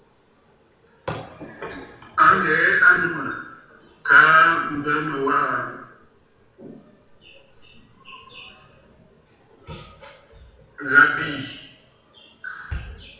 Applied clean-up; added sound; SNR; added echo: none; none; none; reverberation time 0.8 s.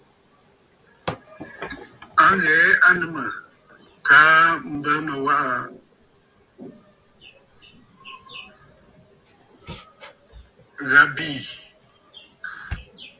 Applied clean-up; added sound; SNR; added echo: none; none; none; none.